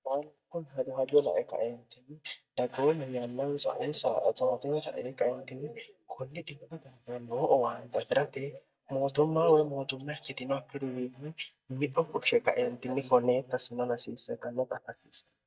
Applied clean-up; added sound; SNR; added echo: neural mask model DeepFilterNet 3.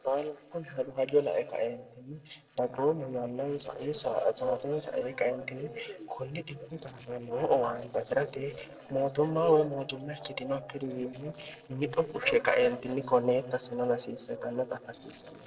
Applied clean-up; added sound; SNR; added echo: neural separator model SepFormer DNS4.